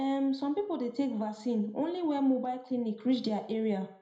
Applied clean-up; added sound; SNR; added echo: none; none; none; reverberation time 0.4 s.